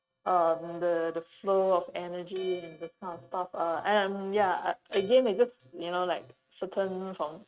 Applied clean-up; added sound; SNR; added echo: neural mask model RNNoise.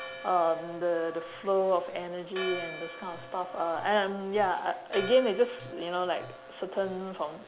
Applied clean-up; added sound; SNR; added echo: none; Church bell; 14 dB; none.